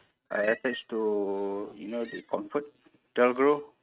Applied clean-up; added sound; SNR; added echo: neural mask model RNNoise.